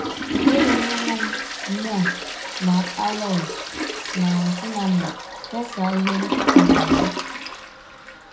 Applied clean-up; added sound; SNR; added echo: none; Toilet flush; -2 dB; reverberation time 0.5 s.